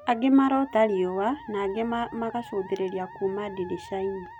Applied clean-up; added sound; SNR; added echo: none; Musical instrument; 18 dB; none.